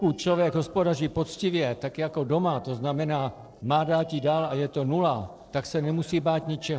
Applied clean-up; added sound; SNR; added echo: neural separator model SepFormer DNS4.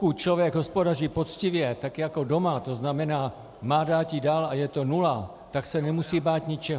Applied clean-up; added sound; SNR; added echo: none; none; none; none.